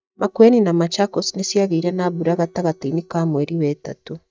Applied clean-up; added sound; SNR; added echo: neural mask model DeepFilterNet 3.